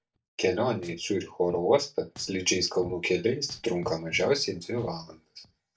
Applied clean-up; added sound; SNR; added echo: neural mask model DeepFilterNet 3.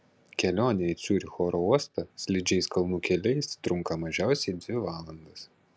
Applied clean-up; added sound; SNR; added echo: none; none; none; none.